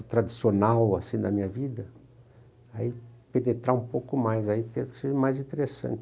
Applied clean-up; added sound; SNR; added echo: none; none; none; none.